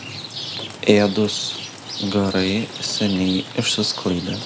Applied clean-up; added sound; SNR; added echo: none; Rain; 10 dB; none.